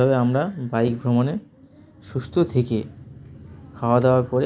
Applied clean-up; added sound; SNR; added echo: none; none; none; none.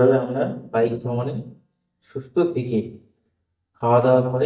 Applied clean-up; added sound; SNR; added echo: neural mask model DeepFilterNet 3.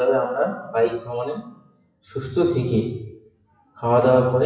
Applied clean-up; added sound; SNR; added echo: classical method WPE with log-MMSE.